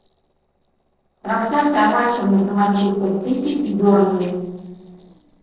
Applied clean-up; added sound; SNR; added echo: neural separator model SepFormer DNS4.